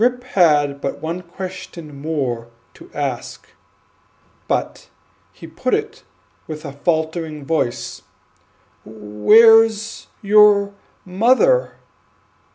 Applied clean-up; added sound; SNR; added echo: none; none; none; none.